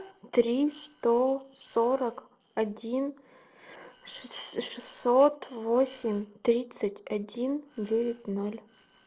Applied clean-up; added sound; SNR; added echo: neural separator model SepFormer DNS4.